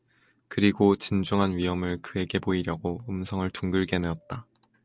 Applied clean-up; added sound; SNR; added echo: none; none; none; none.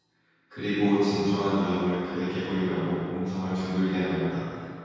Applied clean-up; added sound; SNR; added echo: none; none; none; reverberation time 2.2 s.